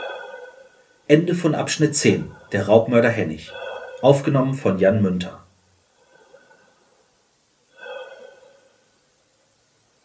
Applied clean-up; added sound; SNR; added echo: none; Breathing; 20 dB; reverberation time 0.3 s.